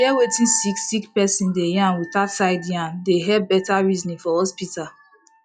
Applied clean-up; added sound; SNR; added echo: classical method log-MMSE.